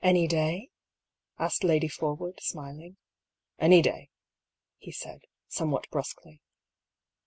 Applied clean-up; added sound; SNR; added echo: none; none; none; none.